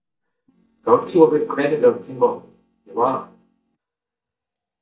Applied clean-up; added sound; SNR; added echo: neural mask model DeepFilterNet 3.